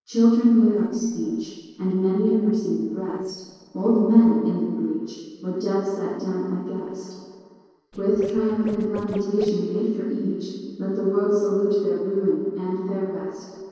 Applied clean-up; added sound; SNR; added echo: neural separator model SepFormer DNS4.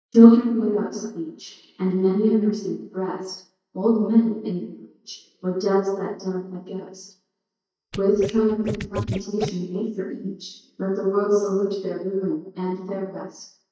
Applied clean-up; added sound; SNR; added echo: neural mask model DeepFilterNet 3.